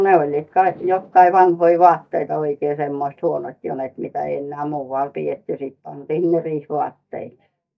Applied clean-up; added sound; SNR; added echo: neural mask model DeepFilterNet 3.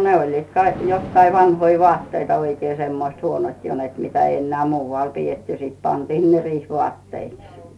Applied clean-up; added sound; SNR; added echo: none; Thunder; 19 dB; none.